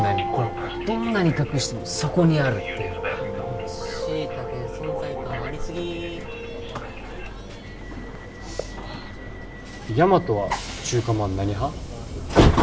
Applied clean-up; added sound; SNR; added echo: none; Train; 2 dB; none.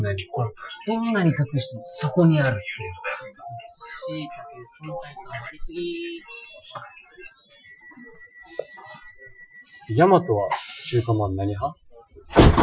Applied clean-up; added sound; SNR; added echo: classical method Wiener filter.